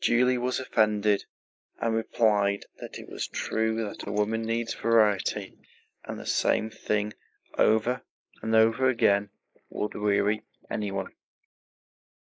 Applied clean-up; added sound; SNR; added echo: neural mask model Resemble Enhance denoiser.